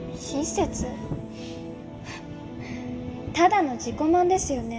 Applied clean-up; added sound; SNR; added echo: none; Thunder; 12 dB; reverberation time 0.4 s.